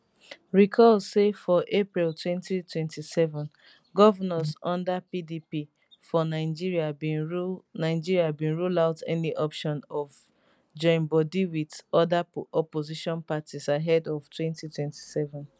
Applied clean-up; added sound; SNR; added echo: none; none; none; none.